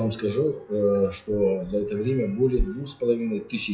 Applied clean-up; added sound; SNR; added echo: classical method WPE with log-MMSE.